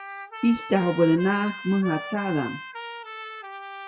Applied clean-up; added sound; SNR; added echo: classical method WPE with log-MMSE.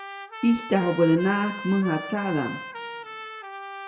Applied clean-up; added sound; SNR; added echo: none; Trumpet; 11 dB; reverberation time 1.0 s.